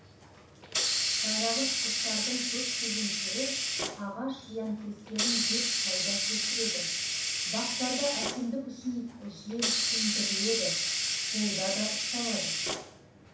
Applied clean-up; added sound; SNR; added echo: none; Hiss; -5 dB; reverberation time 0.6 s.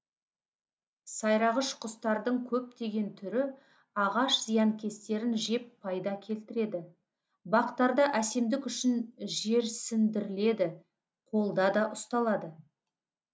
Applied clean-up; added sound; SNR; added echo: none; none; none; none.